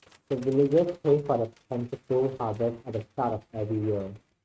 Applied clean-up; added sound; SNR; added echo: neural mask model RNNoise.